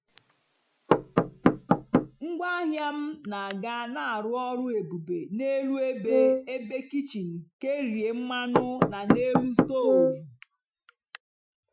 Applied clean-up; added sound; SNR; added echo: classical method Wiener filter.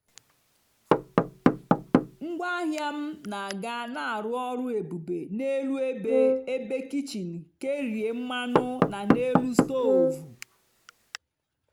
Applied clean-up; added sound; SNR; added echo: none; Wind instrument, woodwind instrument + Knock / Wood; -4 dB; none.